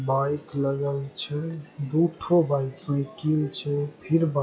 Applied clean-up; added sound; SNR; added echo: classical method log-MMSE.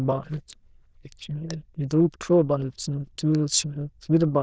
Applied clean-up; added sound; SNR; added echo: neural diffusion model UNIVERSE++.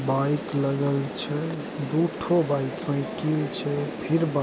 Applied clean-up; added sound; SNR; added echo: none; Rain; 8 dB; none.